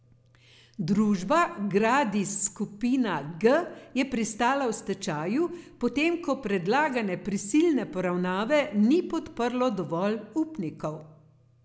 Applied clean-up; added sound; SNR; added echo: none; none; none; none.